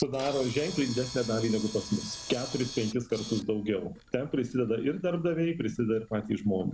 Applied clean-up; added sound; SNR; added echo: none; Camera; 15 dB; none.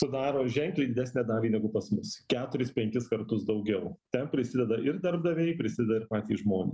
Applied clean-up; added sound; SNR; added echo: none; none; none; none.